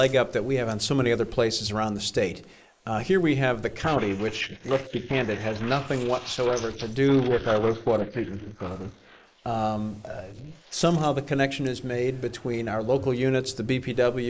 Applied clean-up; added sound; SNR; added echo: neural mask model Resemble Enhance denoiser.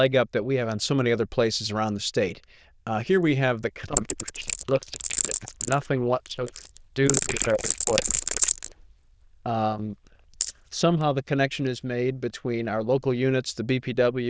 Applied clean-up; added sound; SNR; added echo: neural diffusion model UNIVERSE++.